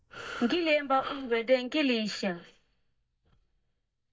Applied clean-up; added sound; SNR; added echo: neural mask model DeepFilterNet 3.